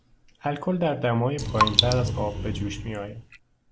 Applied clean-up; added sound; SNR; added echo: none; Raindrop; -1 dB; none.